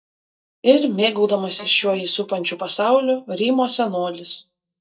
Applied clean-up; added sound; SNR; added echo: neural mask model DeepFilterNet 3.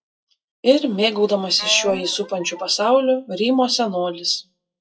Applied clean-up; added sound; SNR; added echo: classical method WPE with log-MMSE.